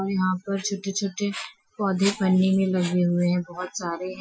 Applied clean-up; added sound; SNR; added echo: classical method Wiener filter.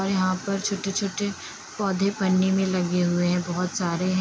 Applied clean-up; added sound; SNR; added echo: none; none; none; none.